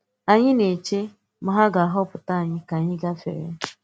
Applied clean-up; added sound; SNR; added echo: none; none; none; none.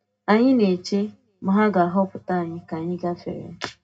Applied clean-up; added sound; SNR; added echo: none; none; none; reverberation time 0.2 s.